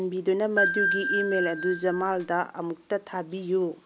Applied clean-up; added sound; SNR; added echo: none; Ringtone / Bell; 0 dB; none.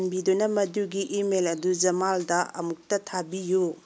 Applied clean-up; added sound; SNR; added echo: none; none; none; none.